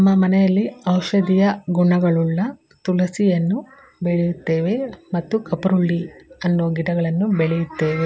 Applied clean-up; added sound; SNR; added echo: none; none; none; none.